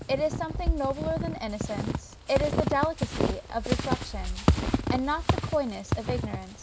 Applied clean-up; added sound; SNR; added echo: none; Squeak / Walk, footsteps; -2 dB; none.